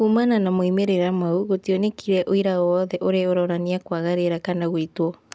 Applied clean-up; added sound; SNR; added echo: none; none; none; none.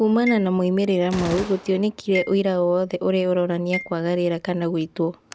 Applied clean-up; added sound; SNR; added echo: none; Gunshot, gunfire + Marimba, xylophone; 15 dB; none.